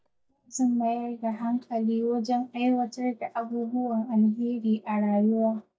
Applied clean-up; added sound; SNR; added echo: neural mask model DeepFilterNet 3.